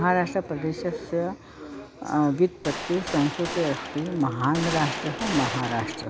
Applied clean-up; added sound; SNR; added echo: none; Gunshot, gunfire; 6 dB; none.